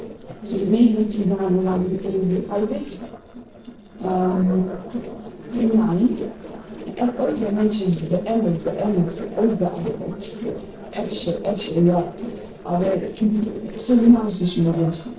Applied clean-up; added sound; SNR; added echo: neural separator model SepFormer DNS4.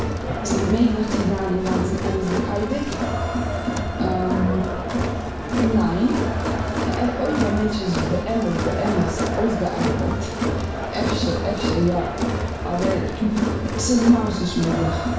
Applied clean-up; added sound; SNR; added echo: none; Crowd; 0 dB; reverberation time 0.6 s.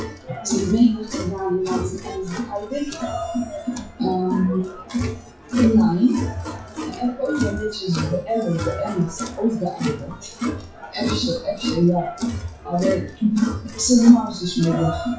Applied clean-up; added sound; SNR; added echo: classical method WPE with log-MMSE.